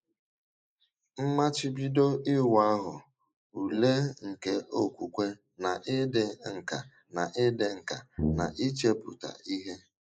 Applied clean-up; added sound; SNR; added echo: neural mask model Resemble Enhance denoiser.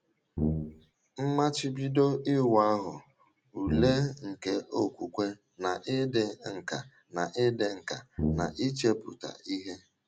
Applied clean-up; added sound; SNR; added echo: none; Brass instrument; 1 dB; none.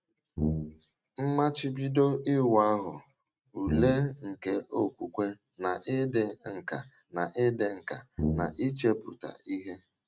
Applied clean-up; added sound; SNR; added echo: neural mask model RNNoise.